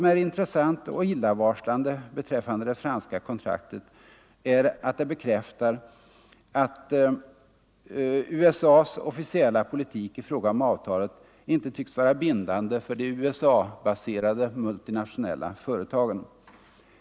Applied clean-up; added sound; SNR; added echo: none; none; none; none.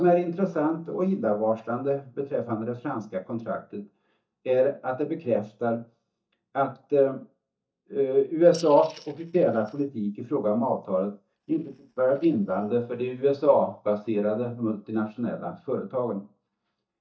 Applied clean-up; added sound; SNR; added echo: neural mask model DeepFilterNet 3.